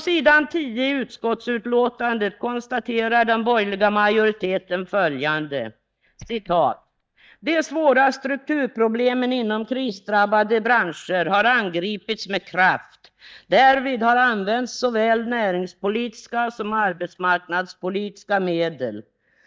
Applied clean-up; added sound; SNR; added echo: neural mask model DeepFilterNet 3.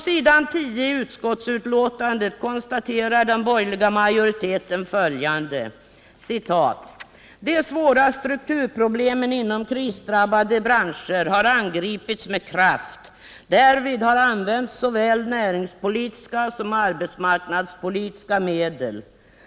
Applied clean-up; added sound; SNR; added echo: none; none; none; none.